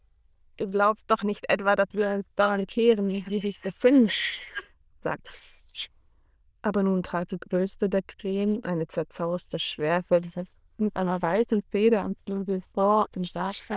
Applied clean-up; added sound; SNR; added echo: neural diffusion model UNIVERSE++.